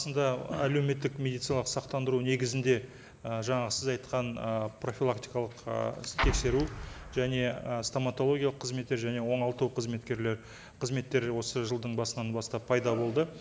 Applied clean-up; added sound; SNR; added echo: none; Explosion; 3 dB; none.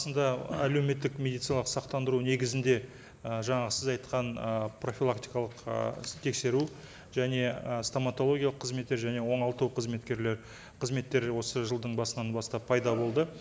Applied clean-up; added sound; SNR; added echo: none; none; none; none.